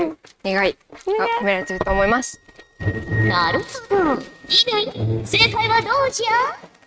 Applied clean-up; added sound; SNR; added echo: neural mask model RNNoise.